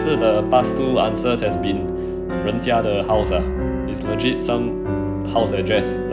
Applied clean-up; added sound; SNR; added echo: none; Piano + Organ; 2 dB; none.